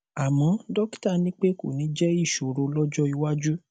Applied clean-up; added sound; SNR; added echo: none; none; none; none.